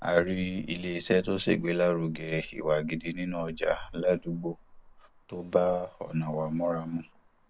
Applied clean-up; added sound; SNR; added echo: none; Traffic noise, roadway noise; 19 dB; none.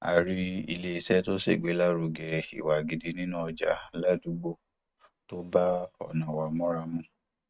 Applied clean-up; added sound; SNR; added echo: neural mask model RNNoise.